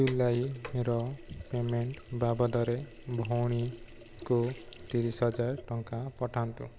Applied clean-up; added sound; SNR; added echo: none; Sink (filling or washing); 15 dB; none.